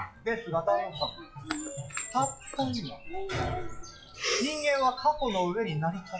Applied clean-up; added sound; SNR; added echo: classical method WPE with log-MMSE.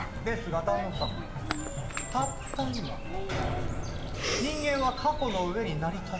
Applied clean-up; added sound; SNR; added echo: none; Bird vocalization, bird call, bird song; 3 dB; reverberation time 1.3 s.